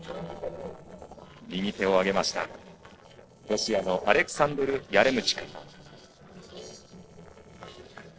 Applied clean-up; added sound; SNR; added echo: neural separator model SepFormer DNS4.